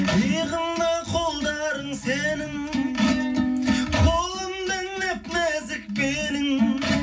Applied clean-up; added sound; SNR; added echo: none; none; none; reverberation time 0.4 s.